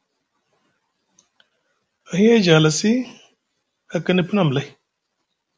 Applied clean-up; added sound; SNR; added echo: none; none; none; none.